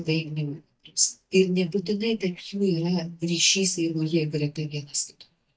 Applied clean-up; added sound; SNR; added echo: neural mask model DeepFilterNet 3.